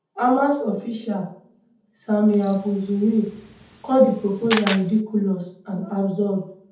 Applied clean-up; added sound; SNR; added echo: none; Camera; 12 dB; reverberation time 0.6 s.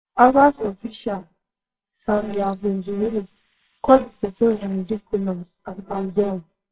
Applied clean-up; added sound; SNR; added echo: neural separator model SepFormer WHAMR!.